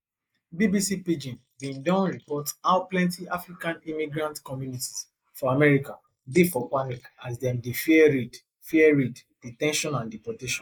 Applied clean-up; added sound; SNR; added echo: neural mask model Resemble Enhance denoiser.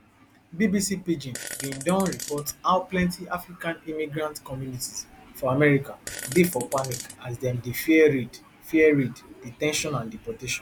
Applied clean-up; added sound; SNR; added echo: none; Fart; 14 dB; none.